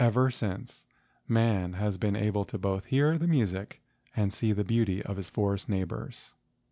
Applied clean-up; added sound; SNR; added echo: none; none; none; none.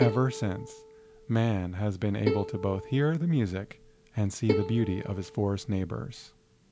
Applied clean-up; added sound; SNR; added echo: none; Bowed string instrument; 7 dB; none.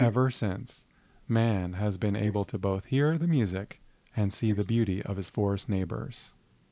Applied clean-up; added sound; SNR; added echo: neural mask model Resemble Enhance denoiser.